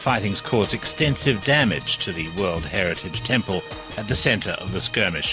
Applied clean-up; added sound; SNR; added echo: none; none; none; none.